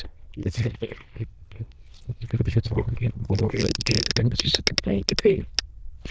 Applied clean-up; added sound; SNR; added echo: neural diffusion model UNIVERSE++.